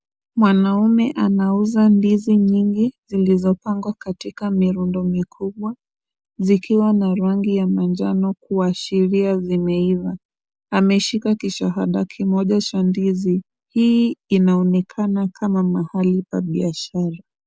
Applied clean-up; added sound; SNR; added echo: none; none; none; none.